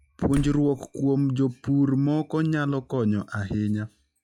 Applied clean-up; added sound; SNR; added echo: classical method log-MMSE.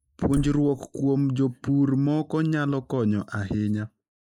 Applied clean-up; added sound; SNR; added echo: neural mask model Resemble Enhance denoiser.